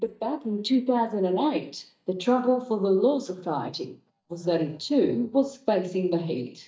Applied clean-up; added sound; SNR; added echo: neural mask model DeepFilterNet 3.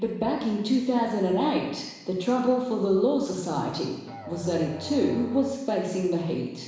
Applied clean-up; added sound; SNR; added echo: none; Musical instrument; 16 dB; reverberation time 1.0 s.